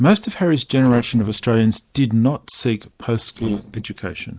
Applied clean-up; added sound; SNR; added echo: neural separator model SepFormer DNS4.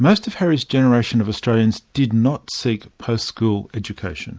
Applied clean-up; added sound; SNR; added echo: none; none; none; none.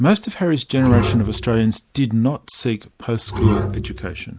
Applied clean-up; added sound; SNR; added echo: none; Bowed string instrument; 2 dB; none.